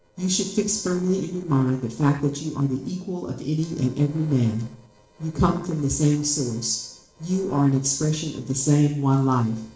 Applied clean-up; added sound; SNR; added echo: neural separator model SepFormer DNS4.